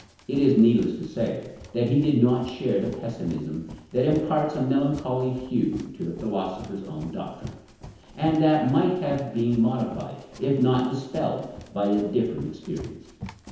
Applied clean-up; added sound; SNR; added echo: none; Run; 19 dB; reverberation time 1.0 s.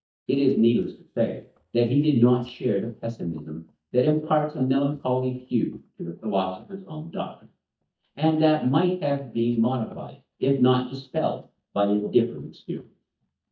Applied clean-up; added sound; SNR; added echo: neural mask model DeepFilterNet 3.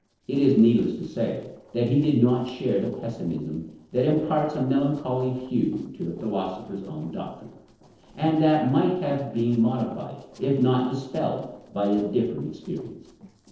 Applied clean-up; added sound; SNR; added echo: neural separator model SepFormer DNS4.